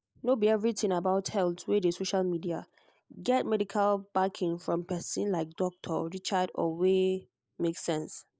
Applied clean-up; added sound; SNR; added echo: neural mask model Resemble Enhance denoiser.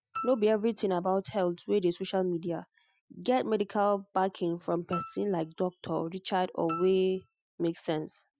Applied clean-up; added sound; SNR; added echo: classical method Wiener filter.